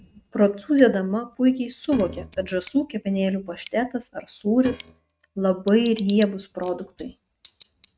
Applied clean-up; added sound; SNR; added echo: neural mask model RNNoise.